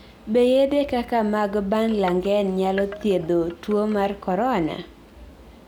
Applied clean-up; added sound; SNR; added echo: none; Wind chime; 19 dB; none.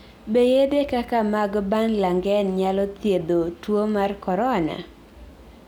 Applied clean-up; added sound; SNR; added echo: none; none; none; none.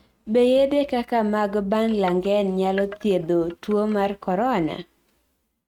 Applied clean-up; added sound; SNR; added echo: neural mask model RNNoise.